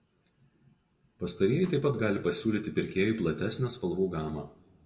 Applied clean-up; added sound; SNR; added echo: none; none; none; reverberation time 1.4 s.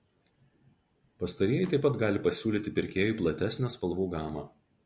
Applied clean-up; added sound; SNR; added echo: none; none; none; none.